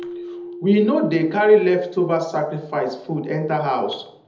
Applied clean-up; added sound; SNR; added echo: none; Keyboard (musical); 19 dB; reverberation time 0.8 s.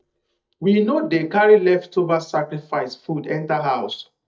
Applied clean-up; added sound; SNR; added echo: neural mask model DeepFilterNet 3.